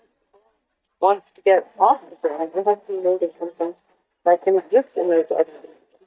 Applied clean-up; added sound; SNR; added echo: neural mask model DeepFilterNet 3.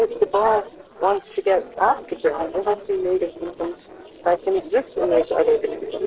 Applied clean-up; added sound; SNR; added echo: neural separator model SepFormer DNS4.